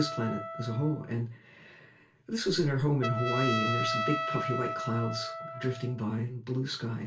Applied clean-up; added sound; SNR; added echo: none; Trumpet; 5 dB; reverberation time 0.3 s.